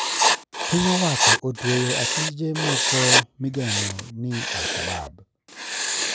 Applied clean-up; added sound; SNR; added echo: none; Writing; -4 dB; none.